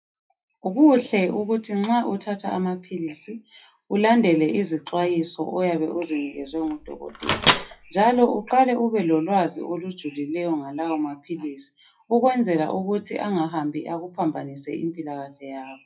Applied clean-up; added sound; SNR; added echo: classical method WPE with log-MMSE.